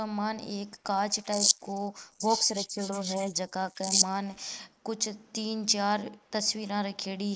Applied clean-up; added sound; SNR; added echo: neural mask model Resemble Enhance denoiser.